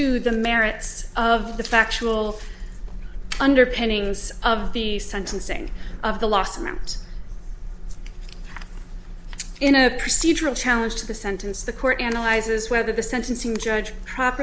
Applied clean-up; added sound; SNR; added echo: none; none; none; none.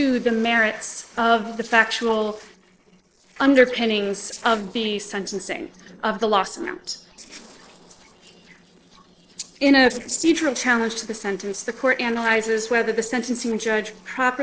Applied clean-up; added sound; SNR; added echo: neural separator model SepFormer DNS4.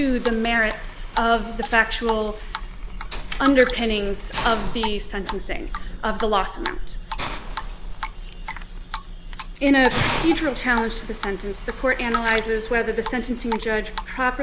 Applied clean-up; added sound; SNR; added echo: none; Drip + Hiss; 9 dB; none.